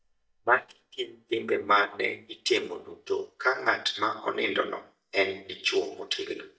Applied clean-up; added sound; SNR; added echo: neural mask model DeepFilterNet 3.